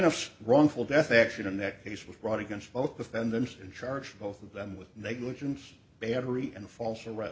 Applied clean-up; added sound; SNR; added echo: none; none; none; none.